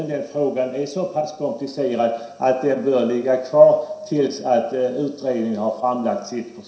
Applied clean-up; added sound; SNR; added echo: none; none; none; reverberation time 0.7 s.